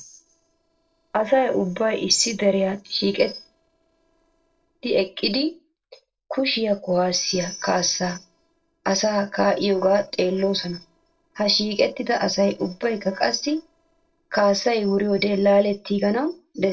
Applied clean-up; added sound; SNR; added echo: neural separator model SepFormer DNS4.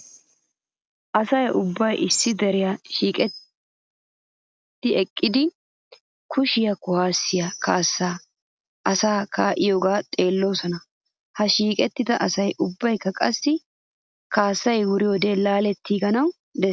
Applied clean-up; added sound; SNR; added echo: none; none; none; none.